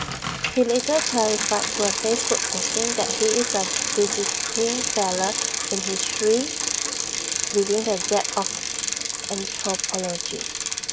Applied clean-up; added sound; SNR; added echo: none; Bicycle; 0 dB; none.